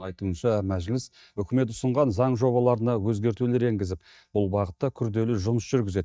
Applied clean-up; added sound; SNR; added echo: neural mask model DeepFilterNet 3.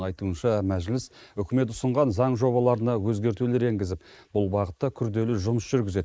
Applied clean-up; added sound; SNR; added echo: neural mask model Resemble Enhance denoiser.